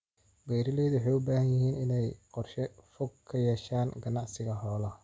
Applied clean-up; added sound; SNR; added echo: none; none; none; none.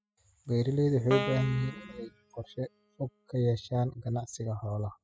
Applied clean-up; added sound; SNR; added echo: classical method spectral subtraction.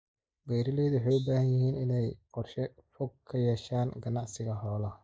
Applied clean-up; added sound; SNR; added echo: neural mask model Resemble Enhance denoiser.